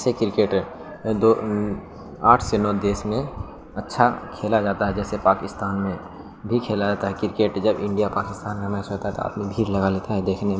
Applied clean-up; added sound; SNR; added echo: none; none; none; none.